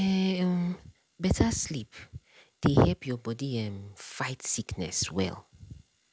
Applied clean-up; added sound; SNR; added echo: none; none; none; none.